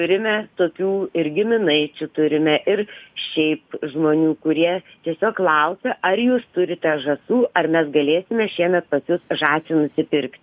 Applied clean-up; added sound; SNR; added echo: none; none; none; none.